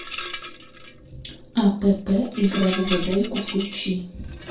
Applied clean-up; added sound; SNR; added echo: none; Rattle; 11 dB; reverberation time 0.3 s.